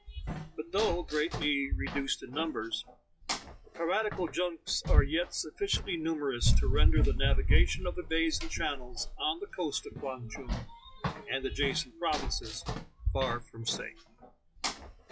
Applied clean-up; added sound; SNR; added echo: classical method log-MMSE.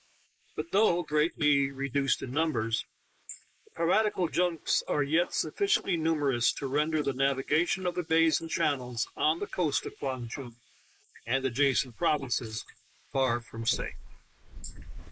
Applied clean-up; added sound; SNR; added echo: neural mask model Resemble Enhance denoiser.